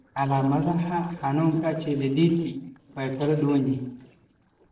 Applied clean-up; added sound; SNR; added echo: neural separator model SepFormer DNS4.